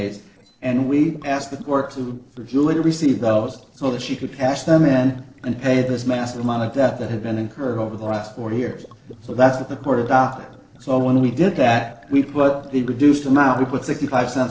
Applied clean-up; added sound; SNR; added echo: neural separator model SepFormer DNS4.